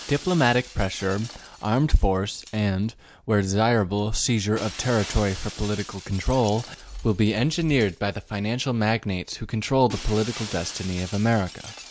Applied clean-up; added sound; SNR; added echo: none; Shatter; 18 dB; none.